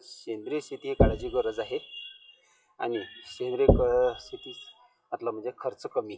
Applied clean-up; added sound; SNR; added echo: classical method WPE with log-MMSE.